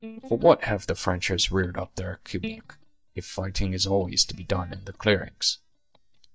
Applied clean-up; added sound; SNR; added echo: neural mask model DeepFilterNet 3.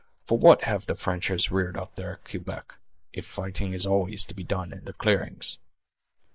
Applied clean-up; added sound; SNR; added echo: neural mask model Resemble Enhance denoiser.